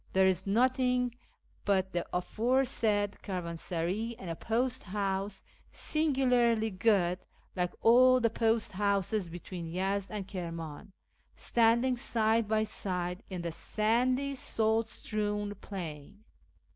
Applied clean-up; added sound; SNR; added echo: none; none; none; none.